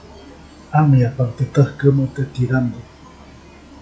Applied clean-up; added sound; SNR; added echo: classical method log-MMSE.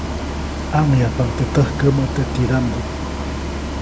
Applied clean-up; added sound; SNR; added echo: none; Bus + Musical instrument; 4 dB; none.